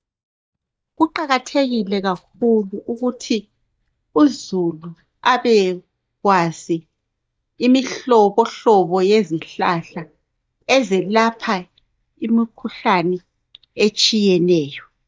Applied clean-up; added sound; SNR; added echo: neural mask model DeepFilterNet 3.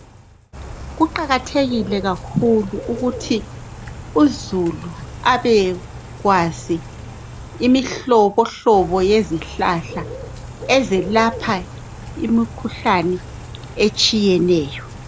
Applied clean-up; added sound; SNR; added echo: none; Bird / Rain; 14 dB; none.